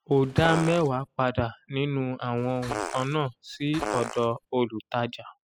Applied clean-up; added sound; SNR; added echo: classical method spectral subtraction.